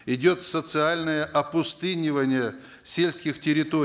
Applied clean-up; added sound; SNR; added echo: none; none; none; none.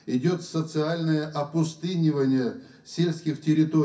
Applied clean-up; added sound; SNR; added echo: none; none; none; reverberation time 0.3 s.